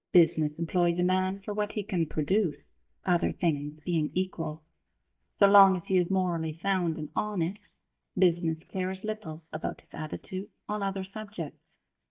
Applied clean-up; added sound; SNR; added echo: neural mask model DeepFilterNet 3.